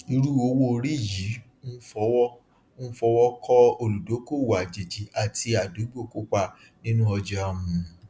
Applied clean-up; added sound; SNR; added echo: none; none; none; none.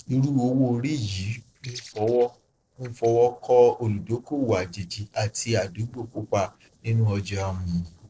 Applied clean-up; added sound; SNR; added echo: neural separator model SepFormer DNS4.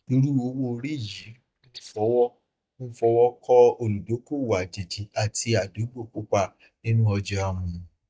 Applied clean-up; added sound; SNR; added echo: neural mask model DeepFilterNet 3.